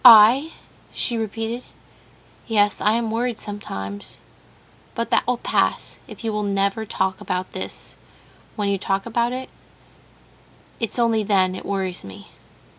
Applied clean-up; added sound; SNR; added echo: none; none; none; none.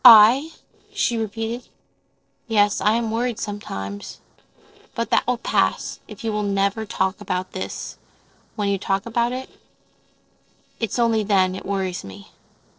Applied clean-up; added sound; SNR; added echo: neural separator model SepFormer DNS4.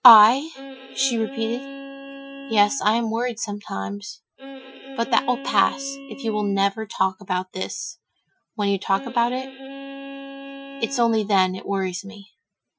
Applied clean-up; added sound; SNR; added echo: classical method Wiener filter.